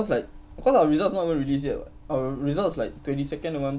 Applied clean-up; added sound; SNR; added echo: none; Livestock, farm animals, working animals; 18 dB; none.